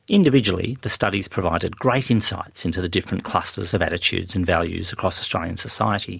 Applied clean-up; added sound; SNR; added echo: none; none; none; none.